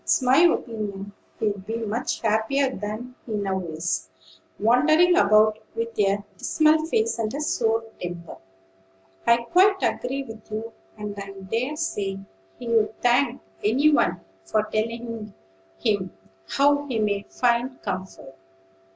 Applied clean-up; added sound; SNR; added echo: none; none; none; none.